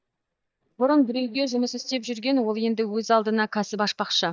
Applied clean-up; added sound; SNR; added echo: neural mask model DeepFilterNet 3.